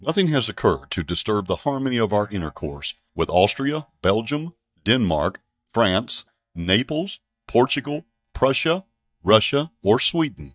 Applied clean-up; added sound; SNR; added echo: neural mask model DeepFilterNet 3.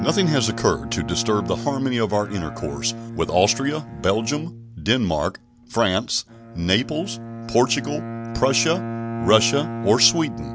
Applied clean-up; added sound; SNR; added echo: none; Bowed string instrument; 9 dB; none.